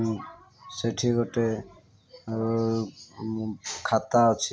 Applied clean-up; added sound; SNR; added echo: none; none; none; none.